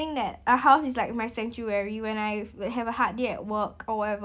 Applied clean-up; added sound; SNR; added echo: none; none; none; none.